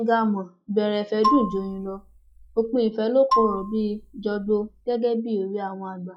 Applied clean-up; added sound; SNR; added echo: classical method log-MMSE.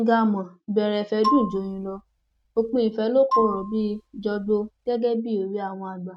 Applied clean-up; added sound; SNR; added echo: neural mask model RNNoise.